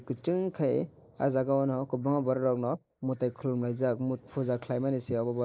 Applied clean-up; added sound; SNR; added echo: neural mask model Resemble Enhance denoiser.